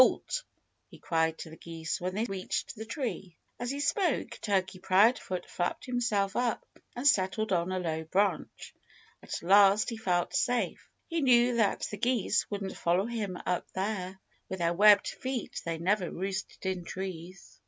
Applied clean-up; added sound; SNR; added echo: none; none; none; none.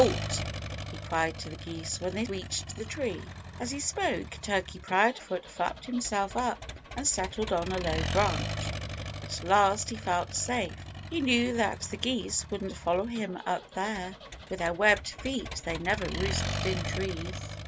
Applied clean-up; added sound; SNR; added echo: none; Accelerating, revving, vroom; 7 dB; none.